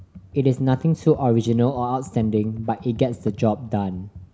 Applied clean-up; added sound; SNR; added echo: none; Computer keyboard; 19 dB; none.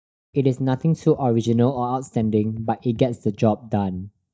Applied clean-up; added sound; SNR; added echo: neural mask model DeepFilterNet 3.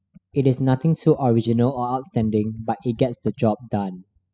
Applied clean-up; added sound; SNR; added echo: classical method spectral subtraction.